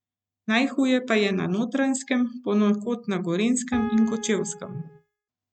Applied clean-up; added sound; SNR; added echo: neural mask model RNNoise.